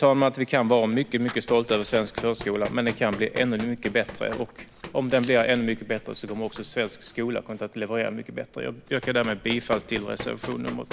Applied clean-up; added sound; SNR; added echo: none; Run; 15 dB; none.